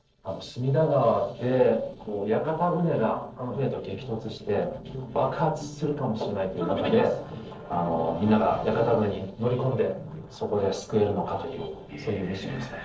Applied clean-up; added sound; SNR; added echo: neural separator model SepFormer DNS4.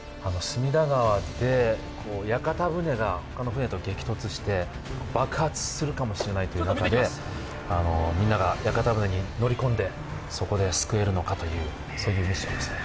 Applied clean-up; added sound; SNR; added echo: none; none; none; none.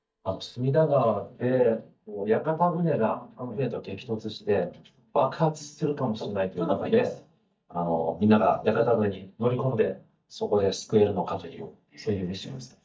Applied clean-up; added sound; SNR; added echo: neural mask model DeepFilterNet 3.